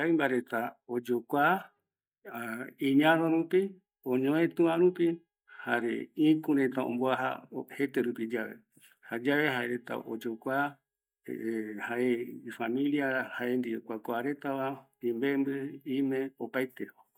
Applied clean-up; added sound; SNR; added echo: neural mask model DeepFilterNet 3.